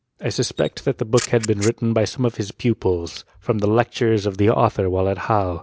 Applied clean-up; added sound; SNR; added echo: none; Camera; 14 dB; none.